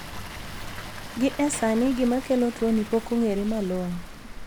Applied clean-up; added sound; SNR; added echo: none; Water; 11 dB; none.